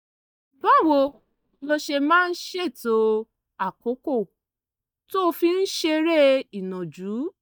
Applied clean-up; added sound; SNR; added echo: neural mask model DeepFilterNet 3.